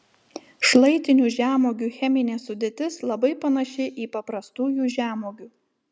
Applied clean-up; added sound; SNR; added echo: none; none; none; none.